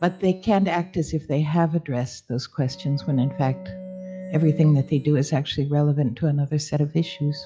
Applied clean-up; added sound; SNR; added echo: classical method log-MMSE.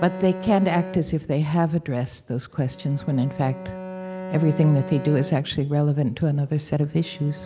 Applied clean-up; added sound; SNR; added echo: none; Bowed string instrument; 13 dB; none.